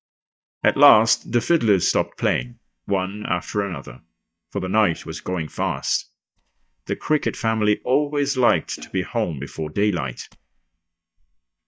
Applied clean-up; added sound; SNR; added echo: neural mask model DeepFilterNet 3.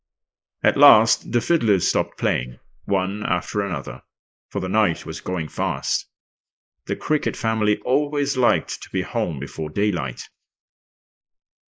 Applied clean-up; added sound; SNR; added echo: neural mask model Resemble Enhance denoiser.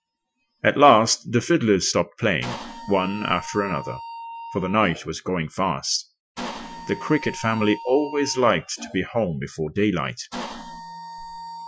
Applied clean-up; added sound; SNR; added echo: classical method Wiener filter.